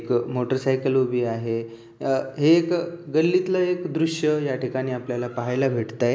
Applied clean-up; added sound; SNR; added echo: none; none; none; none.